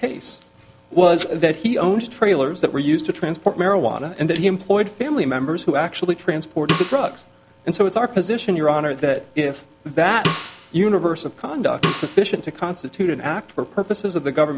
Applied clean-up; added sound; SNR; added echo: none; Snare drum; 8 dB; none.